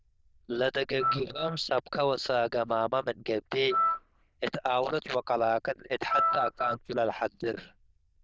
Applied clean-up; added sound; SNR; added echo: neural diffusion model UNIVERSE++.